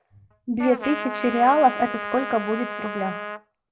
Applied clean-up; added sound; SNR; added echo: none; Trumpet; 8 dB; none.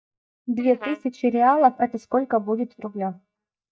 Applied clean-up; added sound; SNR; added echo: neural mask model DeepFilterNet 3.